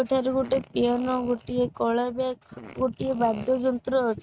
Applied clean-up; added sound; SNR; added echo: neural mask model RNNoise.